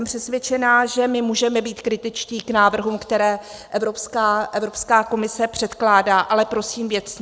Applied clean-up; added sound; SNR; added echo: none; none; none; none.